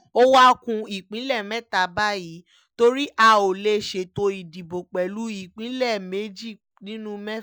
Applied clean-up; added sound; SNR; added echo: none; none; none; none.